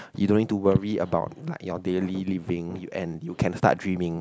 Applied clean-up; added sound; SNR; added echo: none; none; none; none.